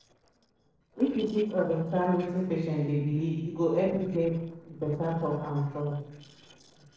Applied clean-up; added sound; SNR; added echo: neural separator model SepFormer DNS4.